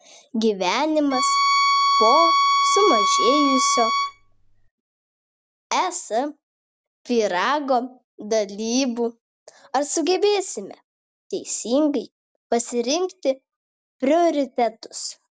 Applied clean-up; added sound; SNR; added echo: none; Bowed string instrument; -4 dB; none.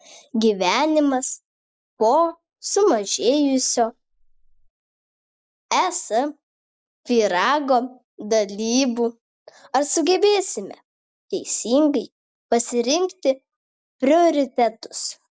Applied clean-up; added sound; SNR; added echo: neural mask model Resemble Enhance denoiser.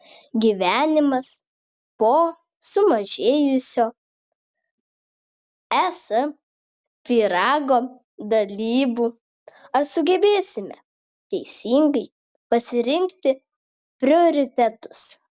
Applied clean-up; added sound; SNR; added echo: none; none; none; none.